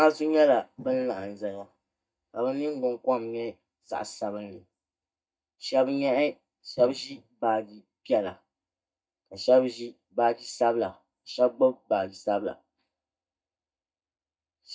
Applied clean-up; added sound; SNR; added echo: neural mask model DeepFilterNet 3.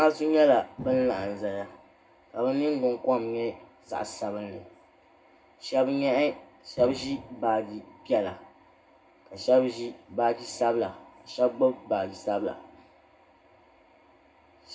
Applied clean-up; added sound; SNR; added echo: none; Explosion; 18 dB; reverberation time 0.3 s.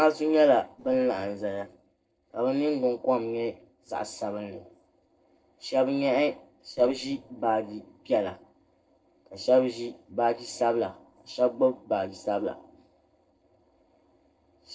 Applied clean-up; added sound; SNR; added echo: neural separator model SepFormer DNS4.